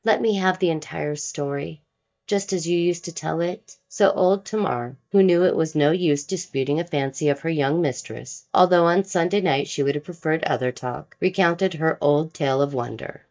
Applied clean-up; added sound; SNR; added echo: neural mask model DeepFilterNet 3.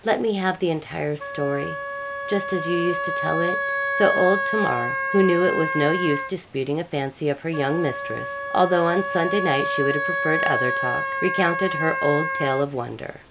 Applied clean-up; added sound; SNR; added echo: none; Wind instrument, woodwind instrument; 3 dB; none.